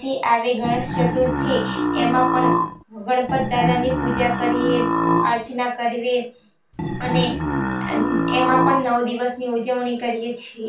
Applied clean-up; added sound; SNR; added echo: none; Burping, eructation; -2 dB; reverberation time 0.2 s.